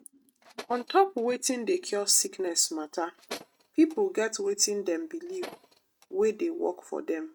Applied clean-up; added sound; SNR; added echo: neural mask model RNNoise.